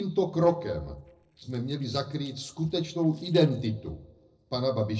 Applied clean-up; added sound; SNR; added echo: neural separator model SepFormer DNS4.